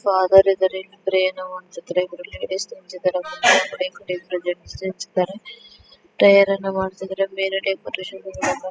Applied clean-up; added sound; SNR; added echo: classical method spectral subtraction.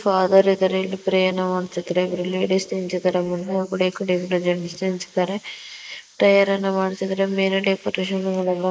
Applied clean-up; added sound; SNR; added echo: neural mask model Resemble Enhance denoiser.